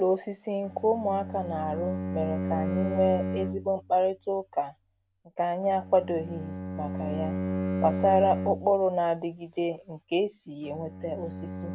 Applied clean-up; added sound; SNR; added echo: none; Bowed string instrument; 6 dB; none.